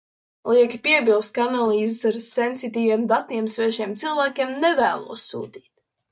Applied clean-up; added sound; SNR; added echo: neural mask model DeepFilterNet 3.